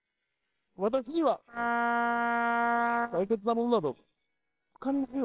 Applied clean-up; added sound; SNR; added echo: neural separator model SepFormer WHAMR!.